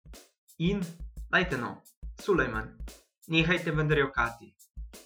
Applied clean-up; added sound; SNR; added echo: classical method Wiener filter.